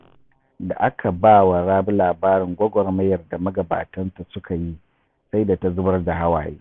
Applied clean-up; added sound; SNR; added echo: none; none; none; none.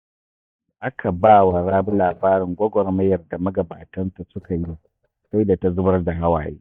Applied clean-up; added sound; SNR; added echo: neural mask model DeepFilterNet 3.